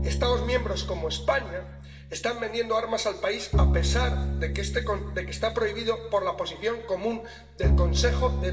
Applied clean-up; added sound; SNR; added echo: none; Bowed string instrument; 0 dB; reverberation time 1.0 s.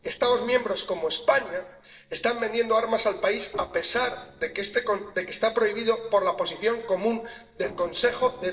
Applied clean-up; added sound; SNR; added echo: neural separator model SepFormer DNS4.